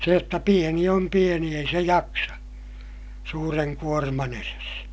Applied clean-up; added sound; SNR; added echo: none; none; none; none.